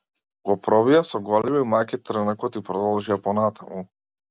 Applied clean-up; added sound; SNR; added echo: none; none; none; none.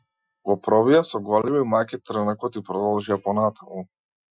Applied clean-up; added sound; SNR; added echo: classical method Wiener filter.